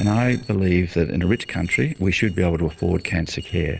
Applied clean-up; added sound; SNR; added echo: neural separator model SepFormer DNS4.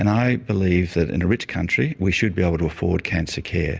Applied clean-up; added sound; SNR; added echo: none; none; none; none.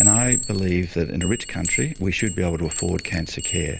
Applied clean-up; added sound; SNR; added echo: none; Chime; 0 dB; none.